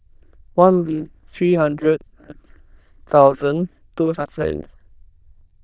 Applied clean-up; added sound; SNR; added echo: neural diffusion model UNIVERSE++.